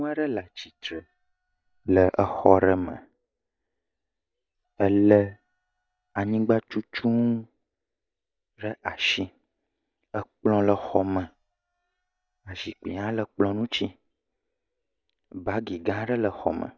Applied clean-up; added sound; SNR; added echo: neural mask model DeepFilterNet 3.